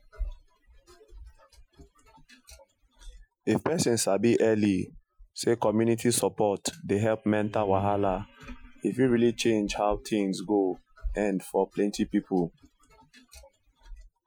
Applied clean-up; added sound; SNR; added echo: classical method Wiener filter.